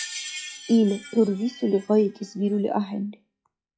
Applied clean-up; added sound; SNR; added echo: classical method log-MMSE.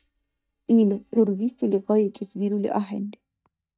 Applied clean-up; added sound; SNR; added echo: neural mask model DeepFilterNet 3.